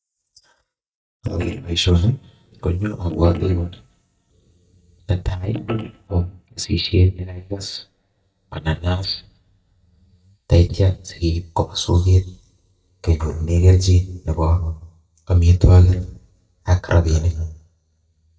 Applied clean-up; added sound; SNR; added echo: neural mask model DeepFilterNet 3.